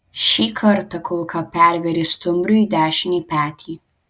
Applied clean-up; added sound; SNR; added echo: none; none; none; none.